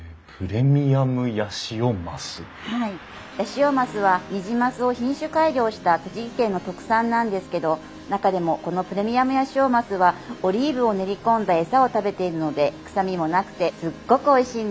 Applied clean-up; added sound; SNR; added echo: none; none; none; none.